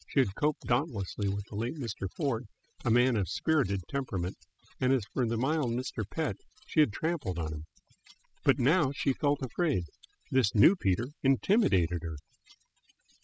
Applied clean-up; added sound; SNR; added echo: classical method spectral subtraction.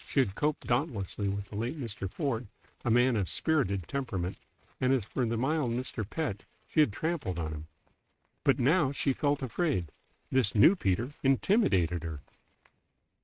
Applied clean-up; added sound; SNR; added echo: neural mask model RNNoise.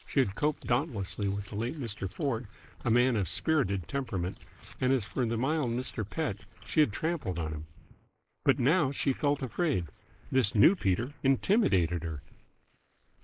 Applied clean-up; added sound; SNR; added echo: neural mask model Resemble Enhance denoiser.